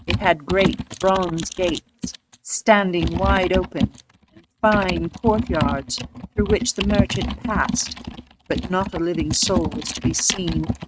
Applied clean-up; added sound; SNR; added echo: neural mask model RNNoise.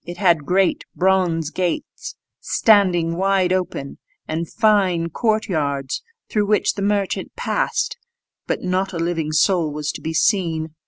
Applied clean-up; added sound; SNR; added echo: none; none; none; none.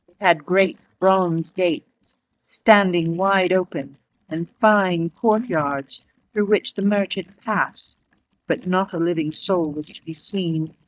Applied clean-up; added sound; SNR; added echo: neural mask model DeepFilterNet 3.